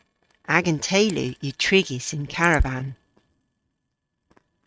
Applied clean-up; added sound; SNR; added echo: neural mask model RNNoise.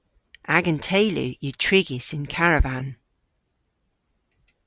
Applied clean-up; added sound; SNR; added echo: none; none; none; none.